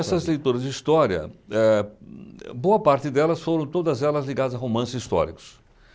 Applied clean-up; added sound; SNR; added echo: none; none; none; none.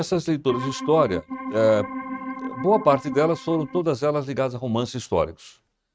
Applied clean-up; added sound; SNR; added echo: neural mask model RNNoise.